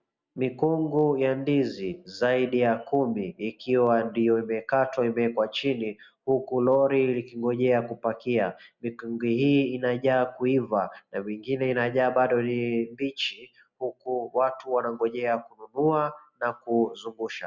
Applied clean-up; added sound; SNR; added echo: none; none; none; none.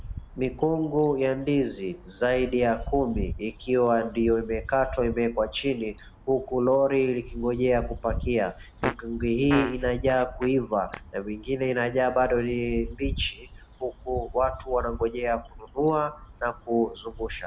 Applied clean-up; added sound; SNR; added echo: none; Bird + Fart; 11 dB; none.